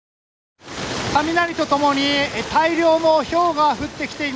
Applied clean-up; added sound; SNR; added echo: none; none; none; none.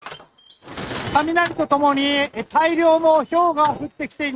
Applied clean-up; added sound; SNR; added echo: neural mask model RNNoise.